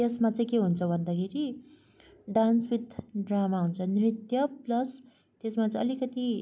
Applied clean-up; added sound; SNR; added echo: none; none; none; none.